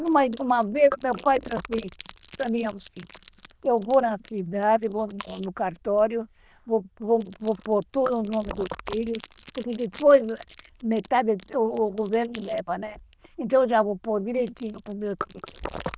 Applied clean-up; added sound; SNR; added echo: neural diffusion model UNIVERSE++.